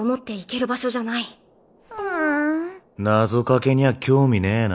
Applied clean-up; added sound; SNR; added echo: none; none; none; none.